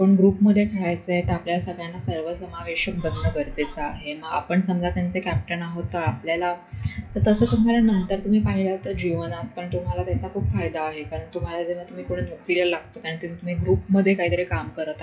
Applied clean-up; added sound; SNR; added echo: classical method WPE with log-MMSE.